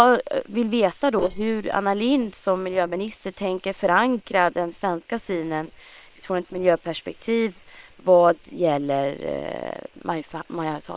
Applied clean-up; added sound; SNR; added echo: neural separator model SepFormer WHAM!.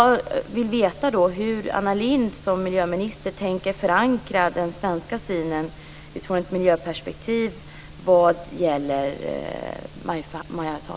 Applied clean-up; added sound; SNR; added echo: none; none; none; none.